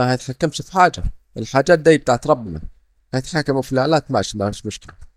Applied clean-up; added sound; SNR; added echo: neural mask model DeepFilterNet 3.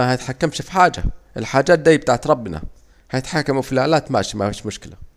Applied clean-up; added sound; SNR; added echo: none; none; none; none.